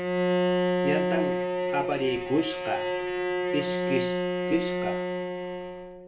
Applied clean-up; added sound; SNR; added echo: none; Bowed string instrument; -4 dB; reverberation time 0.3 s.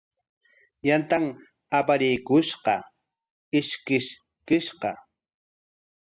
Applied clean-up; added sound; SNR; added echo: none; none; none; none.